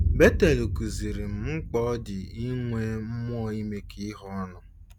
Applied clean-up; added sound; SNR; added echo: none; Boom; 5 dB; none.